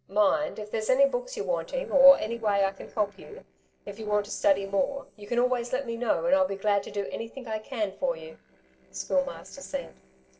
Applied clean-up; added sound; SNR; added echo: neural separator model SepFormer DNS4.